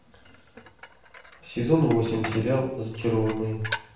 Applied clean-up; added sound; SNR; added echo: none; Dishes, pots, and pans; 13 dB; reverberation time 0.7 s.